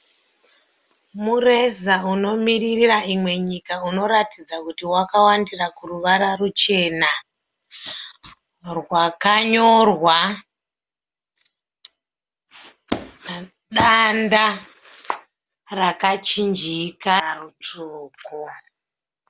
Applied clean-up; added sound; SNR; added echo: none; none; none; none.